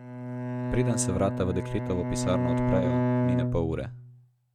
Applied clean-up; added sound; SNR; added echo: neural mask model RNNoise.